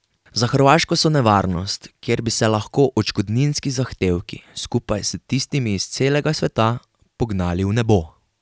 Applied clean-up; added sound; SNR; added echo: none; none; none; none.